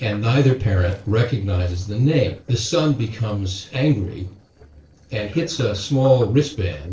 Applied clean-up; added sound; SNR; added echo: neural separator model SepFormer DNS4.